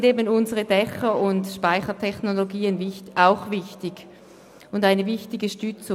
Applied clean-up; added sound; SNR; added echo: none; none; none; none.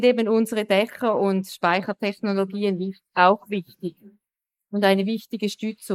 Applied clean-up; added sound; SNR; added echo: neural mask model Resemble Enhance denoiser.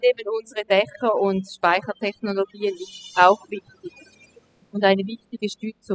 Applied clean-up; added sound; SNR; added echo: classical method spectral subtraction.